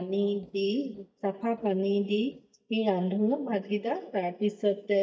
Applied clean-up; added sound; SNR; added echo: neural mask model DeepFilterNet 3.